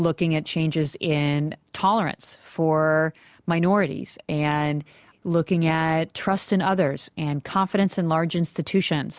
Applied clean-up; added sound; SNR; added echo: none; none; none; none.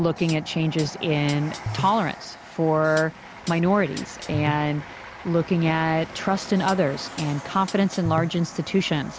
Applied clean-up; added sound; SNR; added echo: none; Train + Hi-hat; 12 dB; none.